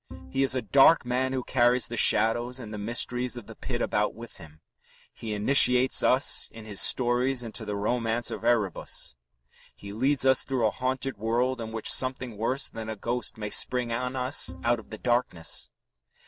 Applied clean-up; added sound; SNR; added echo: none; Bowed string instrument; 18 dB; none.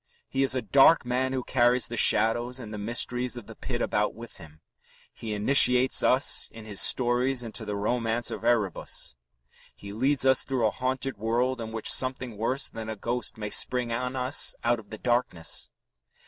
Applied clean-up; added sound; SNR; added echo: none; none; none; none.